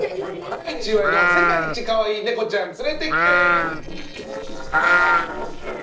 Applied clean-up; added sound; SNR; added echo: neural separator model SepFormer DNS4.